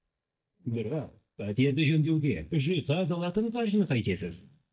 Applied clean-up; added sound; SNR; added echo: neural mask model DeepFilterNet 3.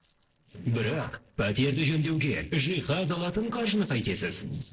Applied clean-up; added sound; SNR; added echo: neural separator model SepFormer DNS4.